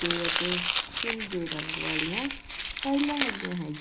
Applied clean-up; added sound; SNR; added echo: none; Domestic sounds, home sounds; -3 dB; reverberation time 0.4 s.